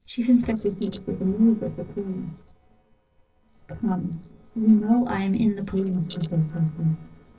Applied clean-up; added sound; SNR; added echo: neural separator model SepFormer DNS4.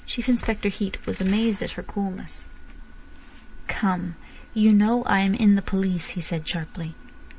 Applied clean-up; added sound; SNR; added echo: none; none; none; none.